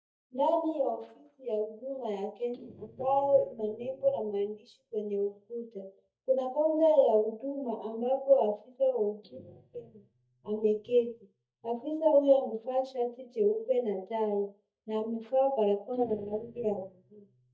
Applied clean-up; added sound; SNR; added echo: neural mask model DeepFilterNet 3.